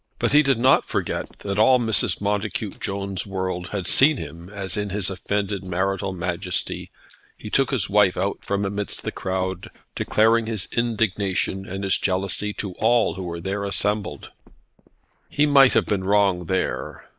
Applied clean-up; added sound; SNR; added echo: neural mask model Resemble Enhance denoiser.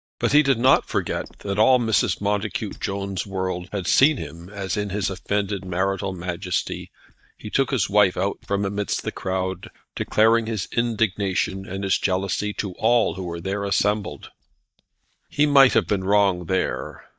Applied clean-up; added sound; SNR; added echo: neural mask model DeepFilterNet 3.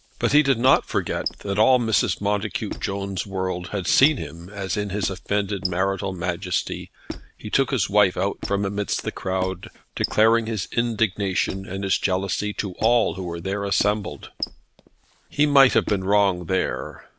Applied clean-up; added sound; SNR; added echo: none; Squeak; 16 dB; none.